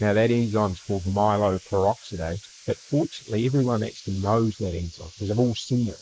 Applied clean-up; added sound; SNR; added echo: neural mask model Resemble Enhance denoiser.